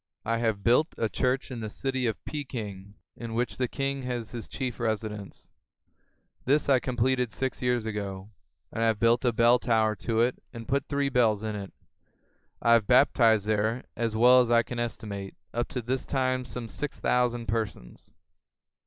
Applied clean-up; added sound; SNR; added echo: neural mask model Resemble Enhance denoiser.